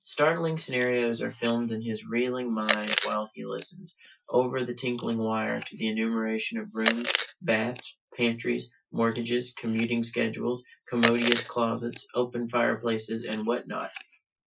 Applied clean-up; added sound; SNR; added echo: classical method Wiener filter.